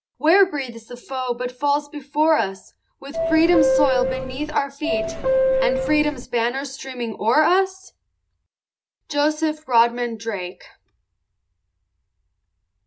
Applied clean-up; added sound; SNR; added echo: none; Subway, metro, underground / Doorbell; -2 dB; none.